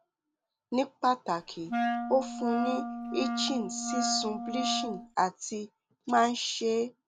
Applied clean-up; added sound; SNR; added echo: none; Wind instrument, woodwind instrument; 2 dB; none.